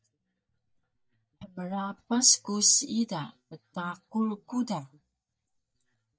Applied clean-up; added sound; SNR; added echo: neural mask model DeepFilterNet 3.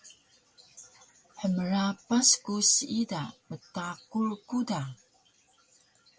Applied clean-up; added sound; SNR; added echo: none; none; none; none.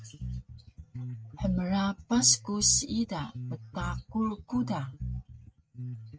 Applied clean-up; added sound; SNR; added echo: neural mask model RNNoise.